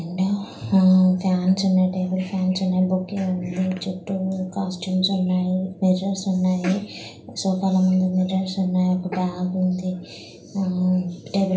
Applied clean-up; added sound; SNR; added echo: none; none; none; reverberation time 0.3 s.